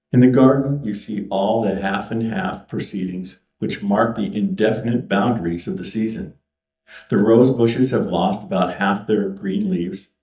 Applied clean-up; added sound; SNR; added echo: neural mask model DeepFilterNet 3.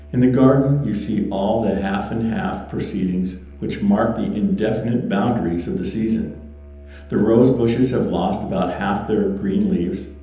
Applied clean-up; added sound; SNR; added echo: none; Musical instrument; 19 dB; reverberation time 0.9 s.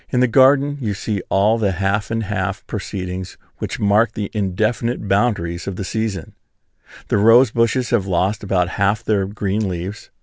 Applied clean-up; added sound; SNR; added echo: none; none; none; none.